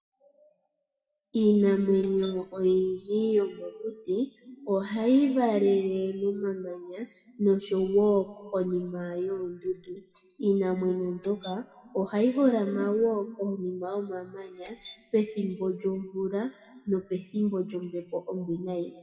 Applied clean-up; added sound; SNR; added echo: classical method WPE with log-MMSE.